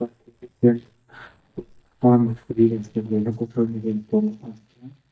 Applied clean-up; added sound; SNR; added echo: neural mask model DeepFilterNet 3.